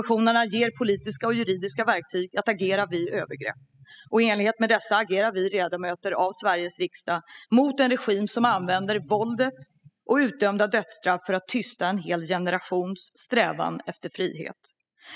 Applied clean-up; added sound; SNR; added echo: classical method spectral subtraction.